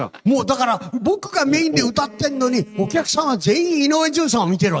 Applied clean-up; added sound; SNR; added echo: neural mask model RNNoise.